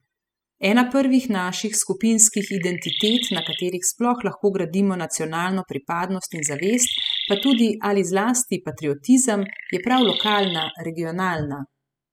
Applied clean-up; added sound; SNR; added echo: classical method spectral subtraction.